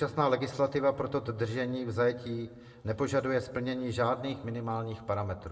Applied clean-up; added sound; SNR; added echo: none; none; none; reverberation time 0.7 s.